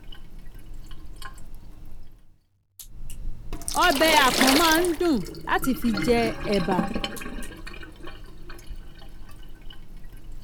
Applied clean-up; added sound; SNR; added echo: none; Sink (filling or washing) + Splash, splatter; 2 dB; none.